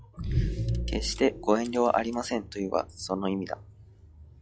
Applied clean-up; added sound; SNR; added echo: classical method log-MMSE.